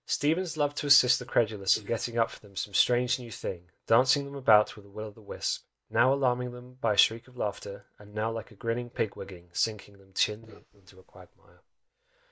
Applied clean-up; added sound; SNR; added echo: neural mask model Resemble Enhance denoiser.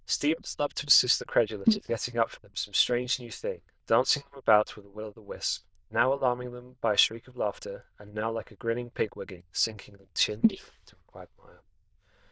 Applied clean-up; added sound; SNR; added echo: neural diffusion model UNIVERSE++.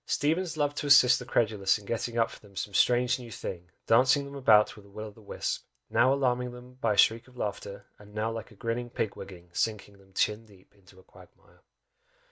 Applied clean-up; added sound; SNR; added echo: none; none; none; none.